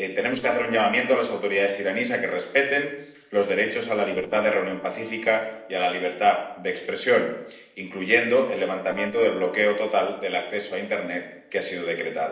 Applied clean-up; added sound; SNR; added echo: neural separator model SepFormer DNS4.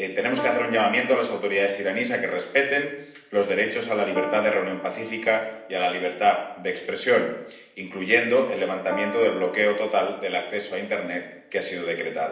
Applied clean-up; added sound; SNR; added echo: none; Piano; 13 dB; reverberation time 0.8 s.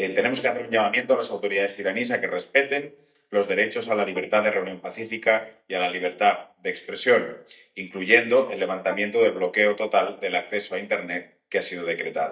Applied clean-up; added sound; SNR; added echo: neural mask model DeepFilterNet 3.